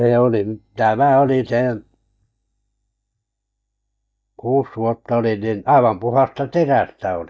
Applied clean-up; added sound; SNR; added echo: neural mask model DeepFilterNet 3.